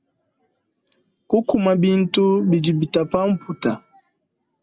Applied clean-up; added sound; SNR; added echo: none; none; none; none.